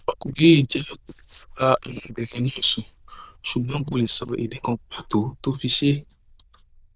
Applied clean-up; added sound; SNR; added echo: neural diffusion model UNIVERSE++.